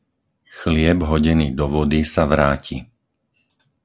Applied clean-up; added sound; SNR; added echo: none; none; none; none.